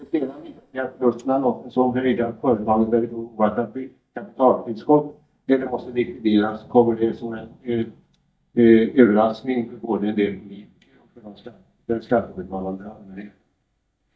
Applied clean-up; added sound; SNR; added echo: neural mask model DeepFilterNet 3.